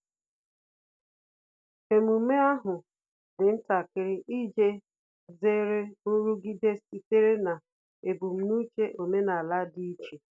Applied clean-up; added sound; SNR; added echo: none; none; none; none.